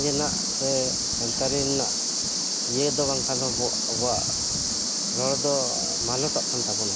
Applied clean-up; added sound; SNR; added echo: none; Cricket; -3 dB; none.